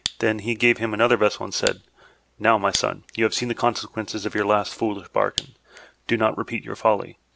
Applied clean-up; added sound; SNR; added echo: none; Fire; 15 dB; none.